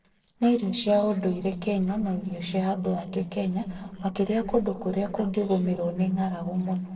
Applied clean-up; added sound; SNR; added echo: neural separator model SepFormer DNS4.